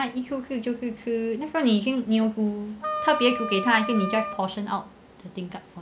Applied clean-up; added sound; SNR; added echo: none; Wind instrument, woodwind instrument; 6 dB; none.